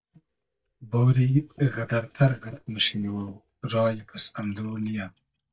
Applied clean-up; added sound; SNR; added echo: neural mask model DeepFilterNet 3.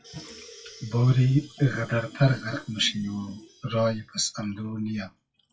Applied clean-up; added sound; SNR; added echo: classical method WPE with log-MMSE.